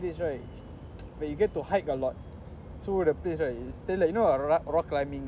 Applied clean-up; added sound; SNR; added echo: none; none; none; none.